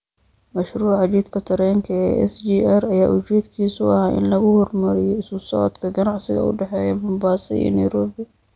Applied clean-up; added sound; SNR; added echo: none; none; none; none.